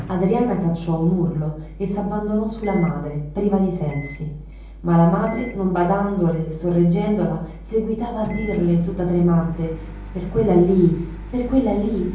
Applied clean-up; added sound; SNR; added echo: none; Microwave oven; 20 dB; reverberation time 0.7 s.